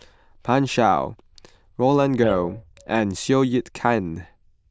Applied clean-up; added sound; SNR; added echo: neural diffusion model UNIVERSE++.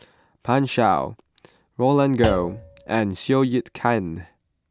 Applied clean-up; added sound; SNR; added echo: none; Thump, thud; 11 dB; none.